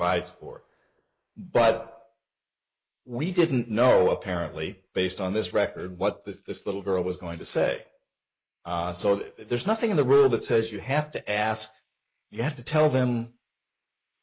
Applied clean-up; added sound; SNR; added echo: neural mask model Resemble Enhance denoiser.